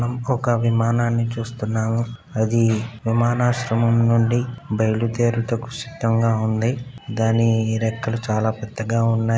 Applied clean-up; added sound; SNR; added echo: none; none; none; none.